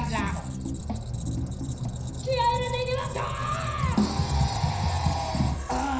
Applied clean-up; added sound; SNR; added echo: none; Squeak; 6 dB; reverberation time 0.5 s.